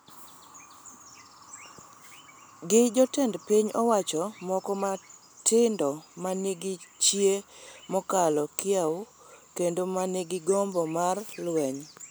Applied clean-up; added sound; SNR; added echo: none; none; none; none.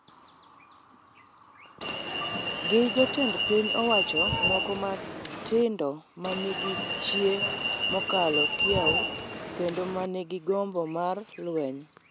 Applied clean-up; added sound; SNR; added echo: none; Alarm; 0 dB; none.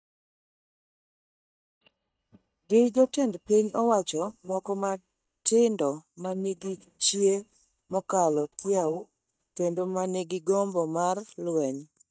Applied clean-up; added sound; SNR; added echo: neural mask model DeepFilterNet 3.